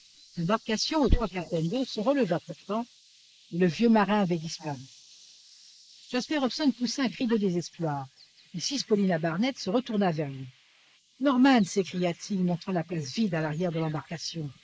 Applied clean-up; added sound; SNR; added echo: neural mask model Resemble Enhance denoiser.